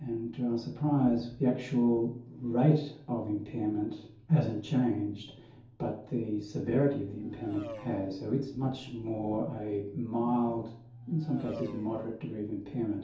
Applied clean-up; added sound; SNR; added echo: none; Race car, auto racing; 17 dB; reverberation time 0.6 s.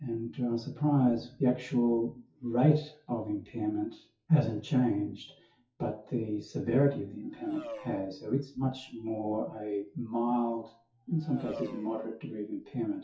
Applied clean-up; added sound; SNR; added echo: classical method WPE with log-MMSE.